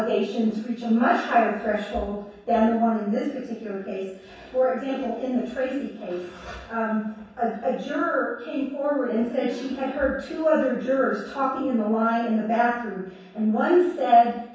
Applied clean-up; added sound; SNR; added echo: none; none; none; reverberation time 0.7 s.